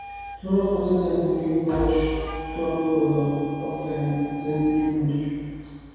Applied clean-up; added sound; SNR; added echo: none; Wind instrument, woodwind instrument; 16 dB; reverberation time 2.1 s.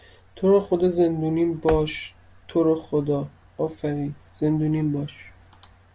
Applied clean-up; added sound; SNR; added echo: none; none; none; none.